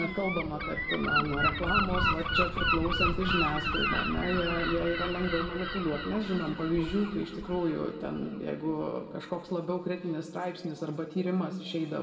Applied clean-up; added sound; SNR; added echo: none; Gull, seagull; 1 dB; reverberation time 1.5 s.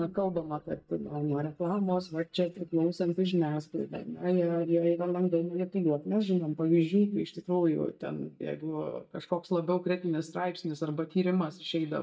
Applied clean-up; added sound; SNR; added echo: neural mask model DeepFilterNet 3.